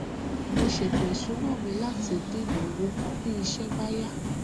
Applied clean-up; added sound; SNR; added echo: none; Subway, metro, underground; -2 dB; none.